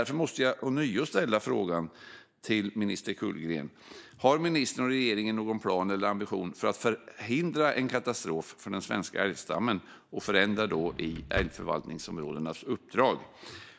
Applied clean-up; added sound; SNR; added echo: neural mask model DeepFilterNet 3.